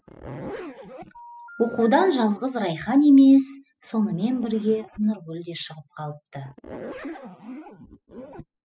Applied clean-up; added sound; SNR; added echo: classical method spectral subtraction.